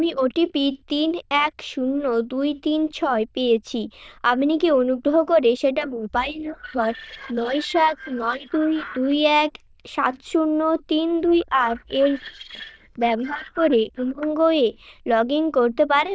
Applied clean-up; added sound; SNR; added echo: neural diffusion model UNIVERSE++.